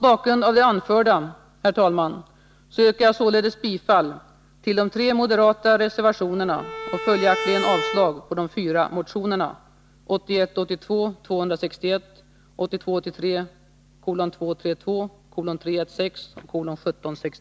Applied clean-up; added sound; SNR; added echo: none; Bowed string instrument; 7 dB; none.